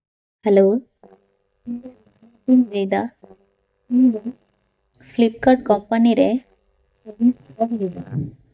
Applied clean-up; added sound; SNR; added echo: neural mask model DeepFilterNet 3.